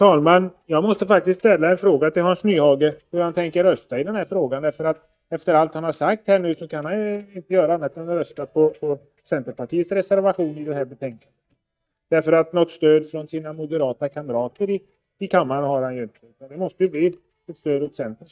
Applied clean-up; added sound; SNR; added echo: neural mask model DeepFilterNet 3.